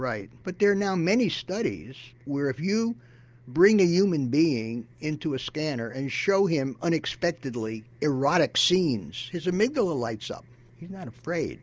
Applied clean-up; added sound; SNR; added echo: none; none; none; none.